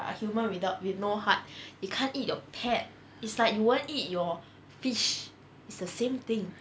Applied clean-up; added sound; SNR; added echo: none; none; none; none.